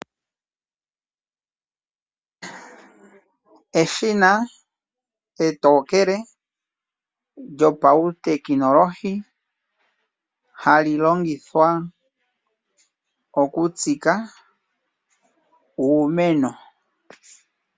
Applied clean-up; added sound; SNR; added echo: none; none; none; none.